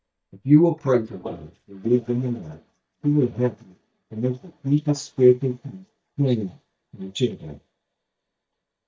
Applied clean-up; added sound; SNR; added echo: neural mask model DeepFilterNet 3.